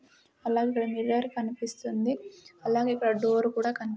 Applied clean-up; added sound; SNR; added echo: none; none; none; none.